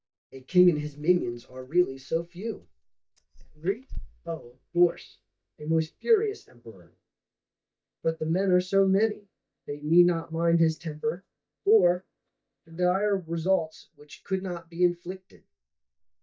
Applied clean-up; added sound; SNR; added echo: neural mask model DeepFilterNet 3.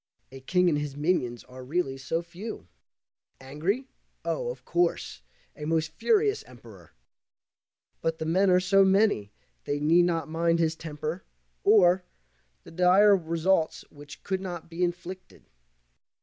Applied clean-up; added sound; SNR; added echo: none; none; none; none.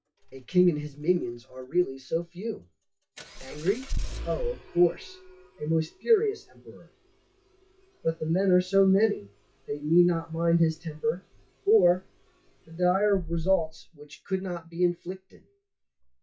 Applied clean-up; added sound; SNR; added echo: classical method WPE with log-MMSE.